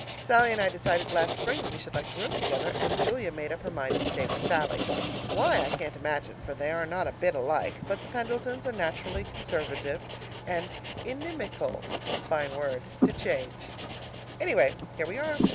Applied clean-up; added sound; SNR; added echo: none; Writing; 3 dB; none.